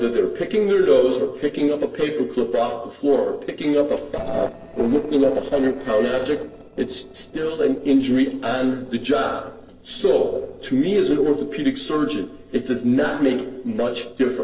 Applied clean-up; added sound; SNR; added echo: neural separator model SepFormer DNS4.